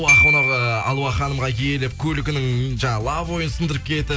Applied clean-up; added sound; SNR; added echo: none; Glockenspiel; 1 dB; none.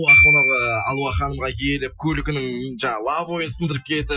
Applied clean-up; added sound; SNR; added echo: classical method Wiener filter.